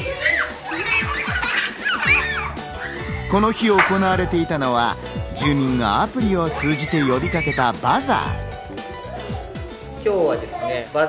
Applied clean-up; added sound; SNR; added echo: none; Clapping; 6 dB; none.